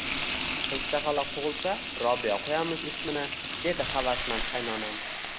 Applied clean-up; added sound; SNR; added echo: none; Frying (food); 2 dB; none.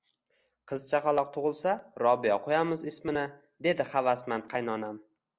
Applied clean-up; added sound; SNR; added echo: none; none; none; none.